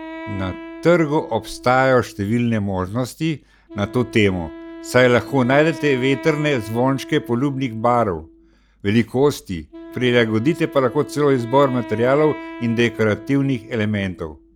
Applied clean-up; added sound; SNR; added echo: none; Wind instrument, woodwind instrument; 16 dB; none.